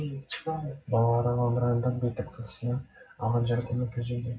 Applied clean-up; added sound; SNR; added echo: none; none; none; reverberation time 0.3 s.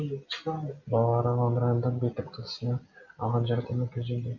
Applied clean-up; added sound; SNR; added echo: none; none; none; none.